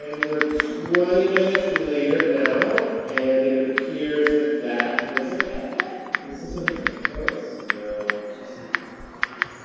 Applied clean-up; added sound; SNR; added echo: none; Typing; 5 dB; reverberation time 2.0 s.